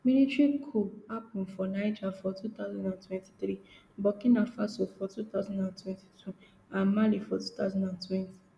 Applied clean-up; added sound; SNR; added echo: none; none; none; none.